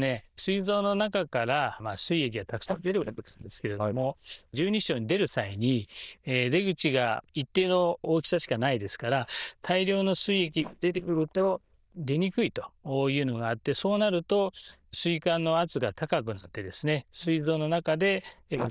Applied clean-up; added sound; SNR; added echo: neural diffusion model UNIVERSE++.